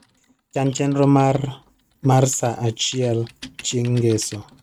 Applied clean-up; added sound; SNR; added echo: neural mask model RNNoise.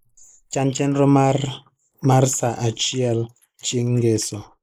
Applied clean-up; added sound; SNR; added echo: neural mask model Resemble Enhance denoiser.